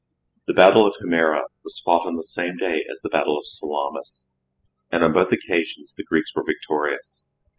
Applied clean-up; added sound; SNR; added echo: classical method spectral subtraction.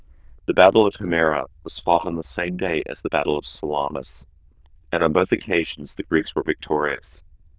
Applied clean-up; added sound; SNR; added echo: neural diffusion model UNIVERSE++.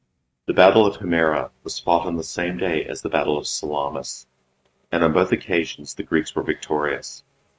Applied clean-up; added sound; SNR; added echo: neural mask model RNNoise.